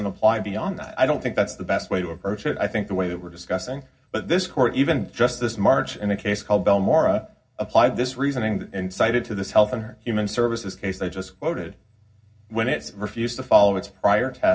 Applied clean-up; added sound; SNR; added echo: none; none; none; reverberation time 0.4 s.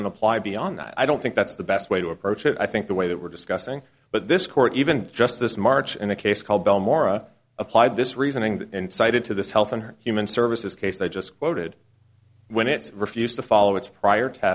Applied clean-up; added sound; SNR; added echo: none; none; none; none.